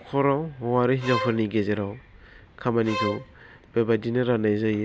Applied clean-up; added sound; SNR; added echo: none; Bowed string instrument; 8 dB; none.